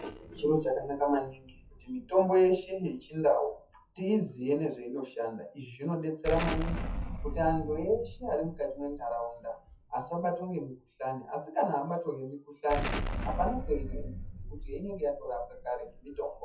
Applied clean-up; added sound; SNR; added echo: classical method WPE with log-MMSE.